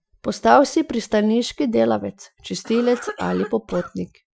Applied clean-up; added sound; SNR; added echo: classical method Wiener filter.